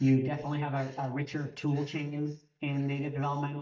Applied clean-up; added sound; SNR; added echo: neural mask model DeepFilterNet 3.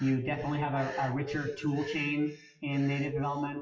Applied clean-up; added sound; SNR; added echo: classical method WPE with log-MMSE.